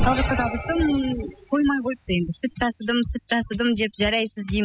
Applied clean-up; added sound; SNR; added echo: classical method spectral subtraction.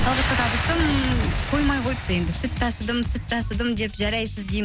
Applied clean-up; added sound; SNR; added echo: none; Boom; 3 dB; none.